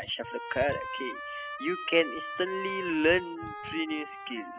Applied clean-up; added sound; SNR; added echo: classical method spectral subtraction.